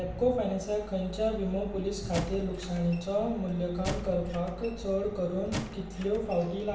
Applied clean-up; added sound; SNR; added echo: none; Squeak / Wood; 11 dB; reverberation time 0.8 s.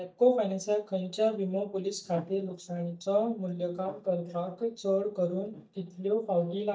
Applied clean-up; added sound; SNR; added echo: neural mask model DeepFilterNet 3.